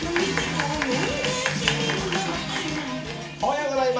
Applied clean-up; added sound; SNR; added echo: none; none; none; reverberation time 0.4 s.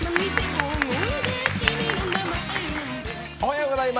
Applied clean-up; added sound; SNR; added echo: none; none; none; none.